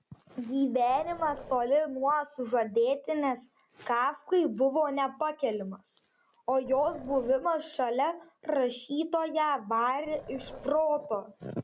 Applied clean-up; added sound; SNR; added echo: none; Growling; 18 dB; none.